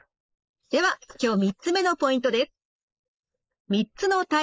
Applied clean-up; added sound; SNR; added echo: neural mask model Resemble Enhance denoiser.